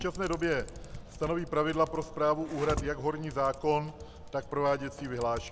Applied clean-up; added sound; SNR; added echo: none; Typing; 11 dB; none.